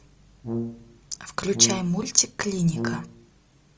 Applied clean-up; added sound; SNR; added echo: none; Brass instrument; 6 dB; none.